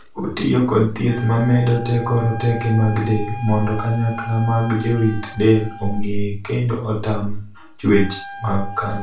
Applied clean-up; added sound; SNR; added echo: none; Wind instrument, woodwind instrument; 16 dB; reverberation time 0.3 s.